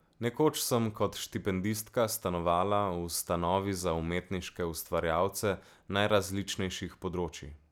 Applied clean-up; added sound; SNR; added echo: none; none; none; none.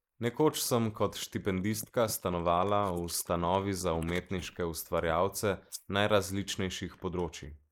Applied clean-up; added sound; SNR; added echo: neural mask model Resemble Enhance denoiser.